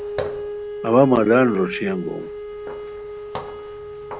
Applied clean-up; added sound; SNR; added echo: none; Walk, footsteps + Wind instrument, woodwind instrument; 9 dB; none.